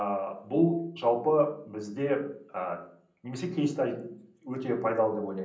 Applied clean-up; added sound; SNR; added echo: none; none; none; reverberation time 0.6 s.